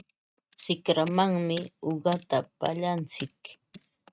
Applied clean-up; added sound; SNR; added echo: neural mask model RNNoise.